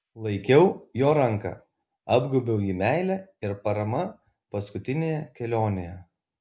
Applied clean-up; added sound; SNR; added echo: none; none; none; none.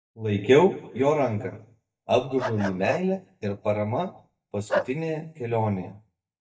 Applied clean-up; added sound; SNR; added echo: neural mask model DeepFilterNet 3.